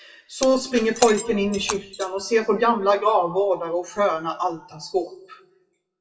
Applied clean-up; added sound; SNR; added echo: classical method WPE with log-MMSE.